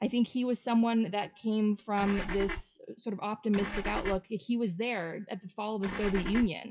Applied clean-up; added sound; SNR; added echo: classical method WPE with log-MMSE.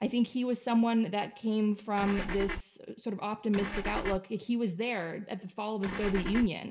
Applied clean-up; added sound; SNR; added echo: none; Engine / Car; 5 dB; reverberation time 0.5 s.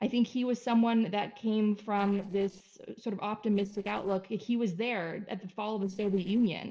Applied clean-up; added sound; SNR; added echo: neural separator model SepFormer DNS4.